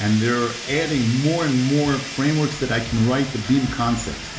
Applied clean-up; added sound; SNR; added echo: none; Fire; 12 dB; reverberation time 0.5 s.